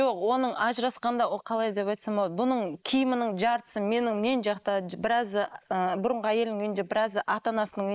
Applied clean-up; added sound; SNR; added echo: neural mask model Resemble Enhance denoiser.